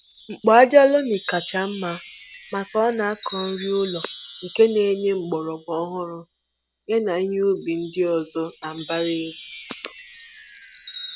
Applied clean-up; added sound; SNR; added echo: none; Wind chime; 18 dB; none.